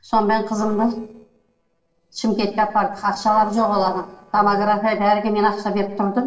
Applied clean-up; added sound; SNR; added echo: neural separator model SepFormer DNS4.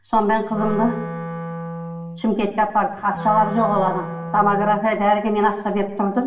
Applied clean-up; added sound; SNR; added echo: none; Wind instrument, woodwind instrument; 10 dB; reverberation time 0.8 s.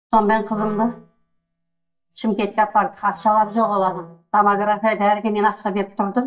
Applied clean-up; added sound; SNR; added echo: neural mask model DeepFilterNet 3.